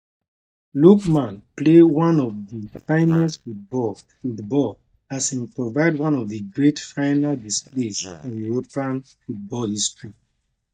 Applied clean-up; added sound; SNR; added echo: neural mask model DeepFilterNet 3.